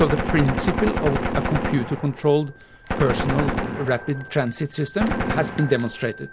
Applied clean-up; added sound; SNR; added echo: none; Gunshot, gunfire + Bell; 3 dB; none.